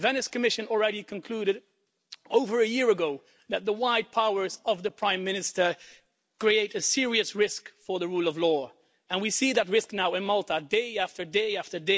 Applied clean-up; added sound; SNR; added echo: none; none; none; none.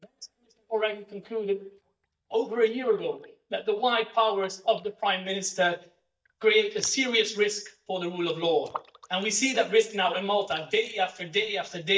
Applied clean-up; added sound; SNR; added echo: neural mask model DeepFilterNet 3.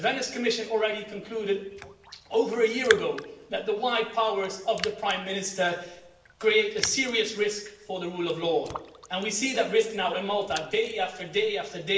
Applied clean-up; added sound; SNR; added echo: none; Raindrop; 13 dB; reverberation time 0.7 s.